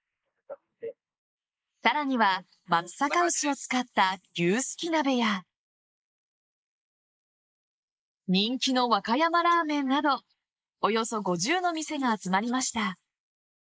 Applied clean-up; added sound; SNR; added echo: neural mask model Resemble Enhance denoiser.